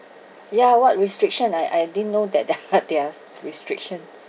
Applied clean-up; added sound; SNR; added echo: none; none; none; none.